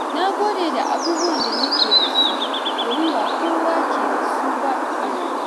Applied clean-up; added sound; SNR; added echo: none; Bird; -5 dB; none.